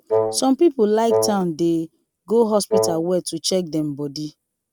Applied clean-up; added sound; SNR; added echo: none; Wind instrument, woodwind instrument; 1 dB; none.